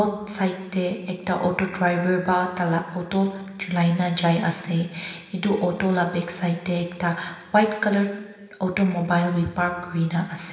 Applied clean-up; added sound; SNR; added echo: none; none; none; reverberation time 1.4 s.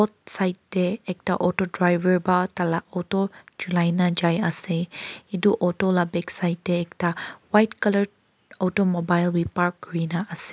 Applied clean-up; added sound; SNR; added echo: none; none; none; none.